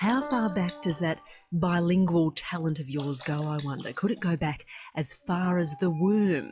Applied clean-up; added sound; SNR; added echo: classical method log-MMSE.